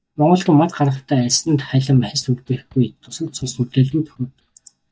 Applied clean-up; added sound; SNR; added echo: neural mask model DeepFilterNet 3.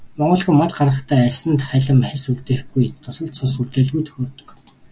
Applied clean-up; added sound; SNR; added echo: none; none; none; none.